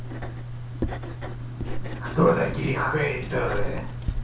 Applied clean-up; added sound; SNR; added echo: none; Writing; 2 dB; reverberation time 0.6 s.